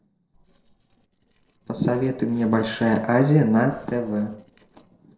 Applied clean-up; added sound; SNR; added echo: neural separator model SepFormer DNS4.